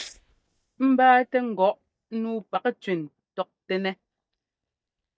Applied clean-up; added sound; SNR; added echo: neural mask model DeepFilterNet 3.